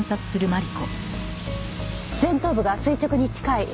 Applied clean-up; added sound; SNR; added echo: none; none; none; none.